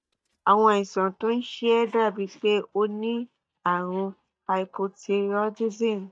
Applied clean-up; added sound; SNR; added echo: neural mask model DeepFilterNet 3.